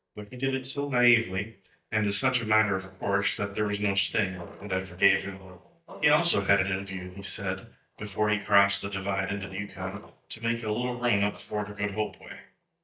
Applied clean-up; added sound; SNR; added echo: neural mask model DeepFilterNet 3.